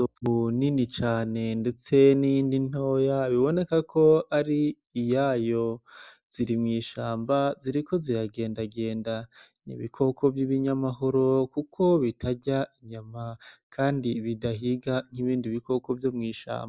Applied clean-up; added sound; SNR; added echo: none; none; none; none.